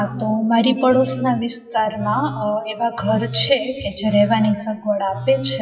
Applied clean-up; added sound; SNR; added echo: classical method WPE with log-MMSE.